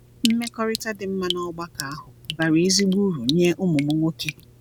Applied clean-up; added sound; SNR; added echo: none; Drip; 13 dB; none.